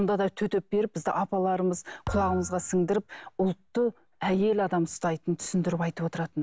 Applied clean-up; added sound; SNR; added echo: none; Thump, thud; 12 dB; none.